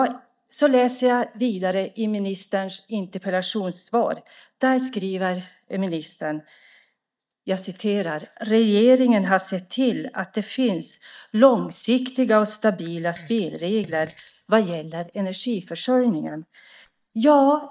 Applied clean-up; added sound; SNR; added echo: neural mask model DeepFilterNet 3.